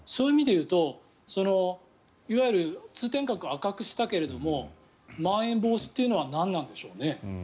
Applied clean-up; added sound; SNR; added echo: none; none; none; none.